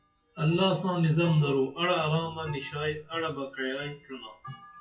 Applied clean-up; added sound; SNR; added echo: classical method WPE with log-MMSE.